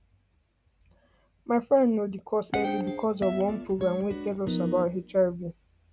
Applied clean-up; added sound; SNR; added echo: none; Guitar; 6 dB; none.